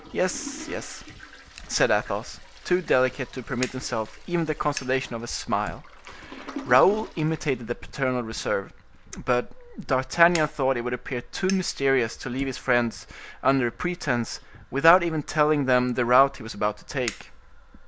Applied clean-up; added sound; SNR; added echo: none; Toilet flush + Fire; 18 dB; none.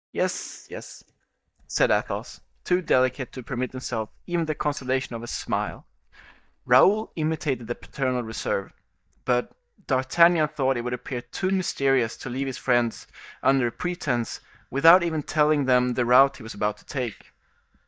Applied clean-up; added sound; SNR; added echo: neural mask model DeepFilterNet 3.